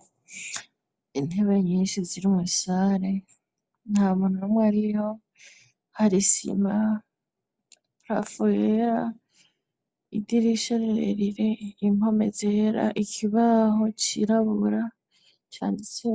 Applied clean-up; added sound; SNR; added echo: none; none; none; none.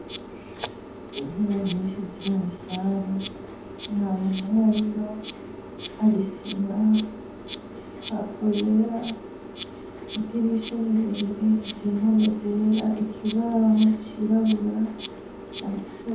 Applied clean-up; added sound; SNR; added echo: none; Insect; 11 dB; reverberation time 0.6 s.